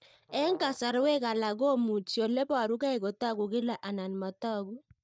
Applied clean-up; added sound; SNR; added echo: neural mask model DeepFilterNet 3.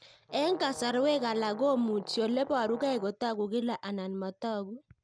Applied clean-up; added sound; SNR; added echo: none; Brass instrument; 16 dB; none.